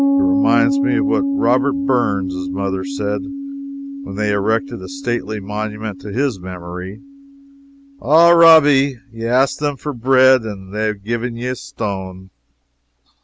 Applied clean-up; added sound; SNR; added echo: none; Piano; 5 dB; none.